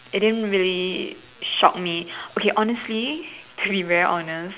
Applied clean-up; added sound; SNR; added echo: none; none; none; none.